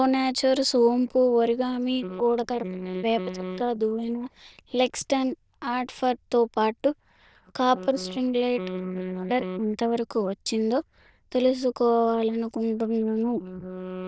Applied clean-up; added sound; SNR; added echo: neural diffusion model UNIVERSE++.